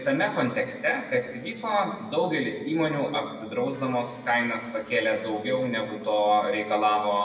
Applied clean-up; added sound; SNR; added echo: none; Electric guitar; 19 dB; reverberation time 0.9 s.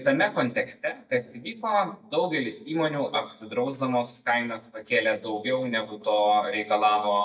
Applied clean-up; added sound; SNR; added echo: neural mask model DeepFilterNet 3.